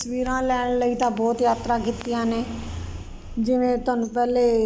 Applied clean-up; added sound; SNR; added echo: none; none; none; none.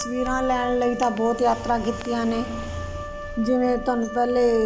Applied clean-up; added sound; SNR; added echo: none; Wind instrument, woodwind instrument; 11 dB; none.